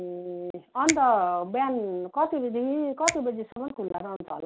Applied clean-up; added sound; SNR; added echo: none; Finger snapping; 11 dB; none.